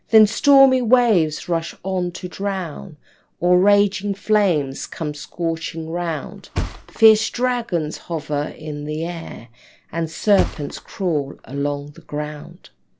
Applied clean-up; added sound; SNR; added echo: none; Thump, thud; 12 dB; none.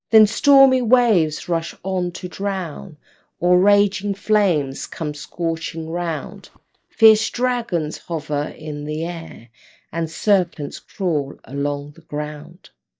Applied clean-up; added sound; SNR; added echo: neural mask model DeepFilterNet 3.